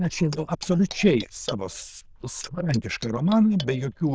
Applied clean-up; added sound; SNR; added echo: neural diffusion model UNIVERSE++.